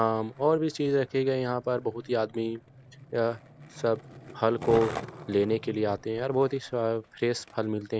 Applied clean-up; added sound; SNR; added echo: none; Skateboard; 15 dB; none.